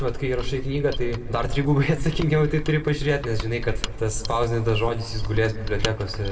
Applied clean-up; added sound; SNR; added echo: none; Mechanisms; 6 dB; reverberation time 1.1 s.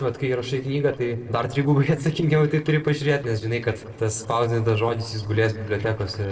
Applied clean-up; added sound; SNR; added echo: neural separator model SepFormer DNS4.